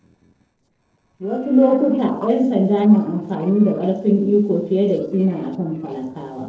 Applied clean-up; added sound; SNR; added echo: neural separator model SepFormer DNS4.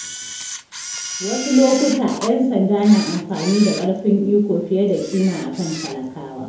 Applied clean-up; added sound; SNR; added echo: none; Camera; 13 dB; reverberation time 2.6 s.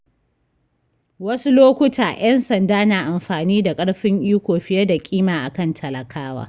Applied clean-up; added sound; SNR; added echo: none; none; none; none.